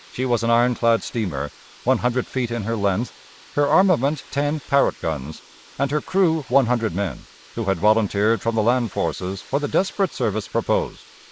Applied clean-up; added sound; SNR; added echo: neural mask model Resemble Enhance denoiser.